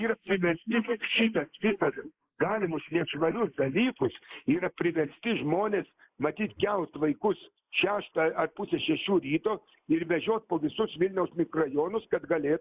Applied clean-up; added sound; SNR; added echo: neural mask model Resemble Enhance denoiser.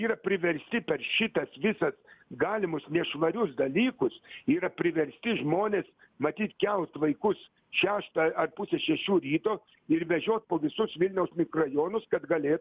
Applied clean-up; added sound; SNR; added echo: none; none; none; none.